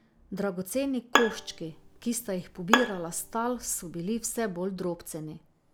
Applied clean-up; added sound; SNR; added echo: none; Bowed string instrument; 0 dB; none.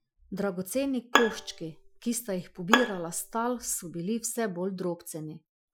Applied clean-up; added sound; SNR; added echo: classical method Wiener filter.